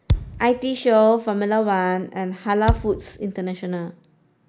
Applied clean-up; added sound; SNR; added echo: none; Thump, thud; 5 dB; none.